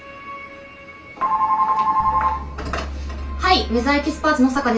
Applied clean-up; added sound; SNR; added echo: none; none; none; reverberation time 0.3 s.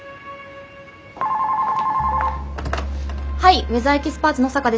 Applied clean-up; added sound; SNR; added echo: none; none; none; none.